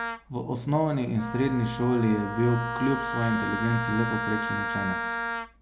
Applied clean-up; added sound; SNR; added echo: none; Wind instrument, woodwind instrument; 5 dB; none.